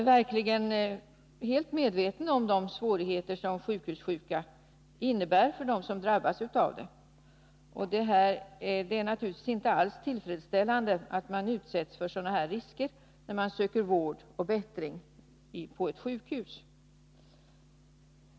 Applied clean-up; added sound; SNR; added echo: none; none; none; none.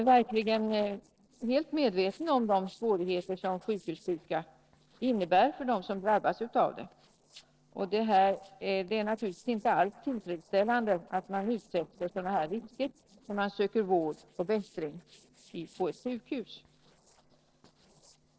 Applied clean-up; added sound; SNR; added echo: neural separator model SepFormer DNS4.